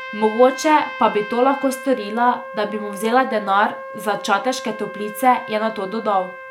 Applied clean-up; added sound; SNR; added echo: none; Trumpet; 13 dB; none.